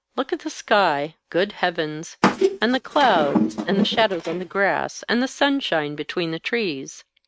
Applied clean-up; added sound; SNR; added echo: neural mask model RNNoise.